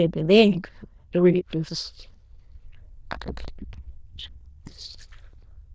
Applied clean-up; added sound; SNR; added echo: neural diffusion model UNIVERSE++.